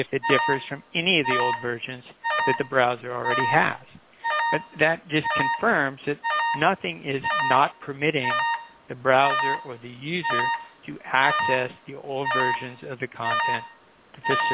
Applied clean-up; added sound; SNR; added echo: none; Alarm; 2 dB; none.